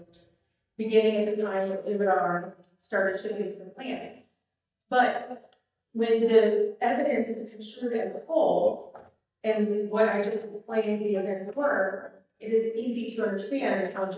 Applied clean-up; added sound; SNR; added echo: neural mask model DeepFilterNet 3.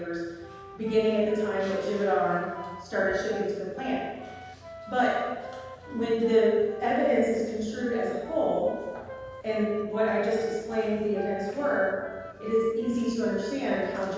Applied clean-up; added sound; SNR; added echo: none; Wind instrument, woodwind instrument; 16 dB; reverberation time 1.2 s.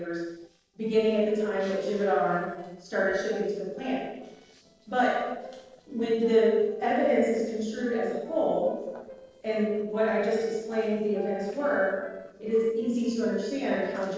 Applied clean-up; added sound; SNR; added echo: neural separator model SepFormer DNS4.